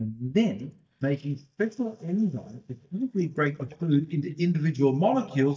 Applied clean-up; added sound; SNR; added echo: neural mask model DeepFilterNet 3.